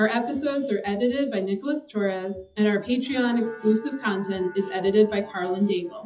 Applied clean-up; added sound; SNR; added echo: classical method WPE with log-MMSE.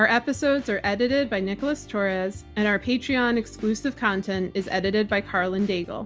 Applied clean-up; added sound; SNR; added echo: none; none; none; none.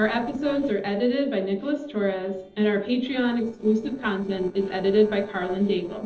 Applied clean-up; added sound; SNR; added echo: neural separator model SepFormer DNS4.